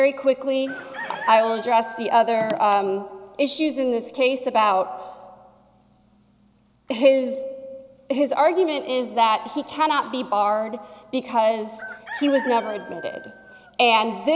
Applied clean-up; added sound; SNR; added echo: none; Chicken, rooster; 15 dB; none.